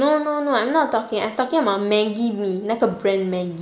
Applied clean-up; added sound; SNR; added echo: neural mask model Resemble Enhance denoiser.